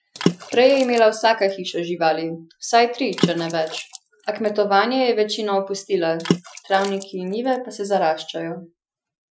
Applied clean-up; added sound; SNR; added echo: classical method Wiener filter.